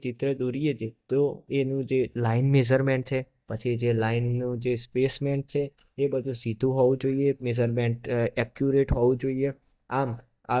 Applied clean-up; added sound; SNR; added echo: neural mask model DeepFilterNet 3.